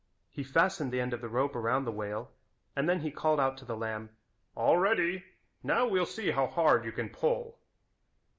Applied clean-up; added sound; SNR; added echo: none; none; none; none.